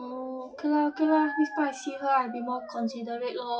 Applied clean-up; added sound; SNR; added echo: classical method WPE with log-MMSE.